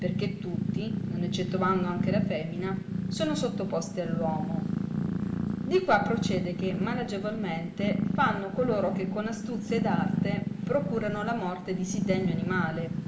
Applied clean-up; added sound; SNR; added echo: none; Purr; 0 dB; reverberation time 0.5 s.